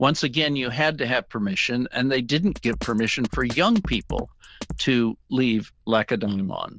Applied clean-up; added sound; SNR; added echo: neural diffusion model UNIVERSE++.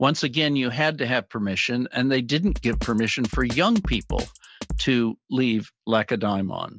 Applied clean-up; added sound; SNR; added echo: none; Drum kit; 11 dB; none.